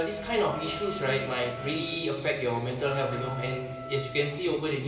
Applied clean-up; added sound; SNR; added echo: none; Wind instrument, woodwind instrument; 12 dB; reverberation time 2.4 s.